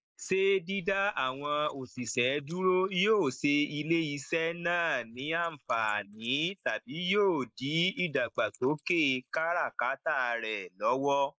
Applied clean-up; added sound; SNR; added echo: neural mask model Resemble Enhance denoiser.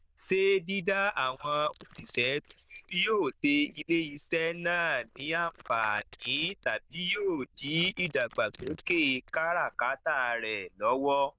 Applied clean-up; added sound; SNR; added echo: neural diffusion model UNIVERSE++.